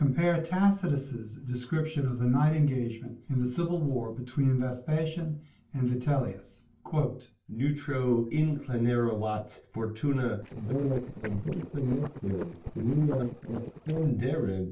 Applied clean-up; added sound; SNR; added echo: neural separator model SepFormer DNS4.